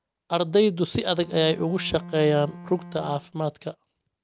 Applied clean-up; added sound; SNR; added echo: none; Bowed string instrument; 15 dB; none.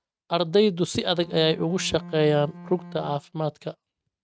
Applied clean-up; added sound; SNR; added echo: neural mask model RNNoise.